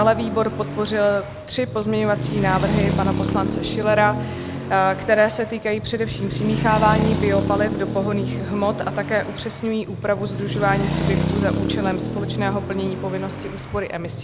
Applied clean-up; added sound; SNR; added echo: none; Traffic noise, roadway noise; 3 dB; none.